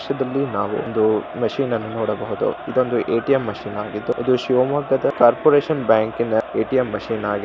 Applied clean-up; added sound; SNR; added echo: none; Crowd; 13 dB; none.